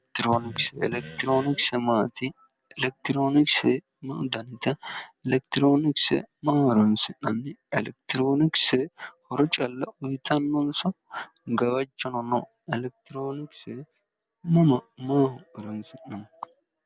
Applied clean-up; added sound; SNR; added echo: none; Fart; 14 dB; none.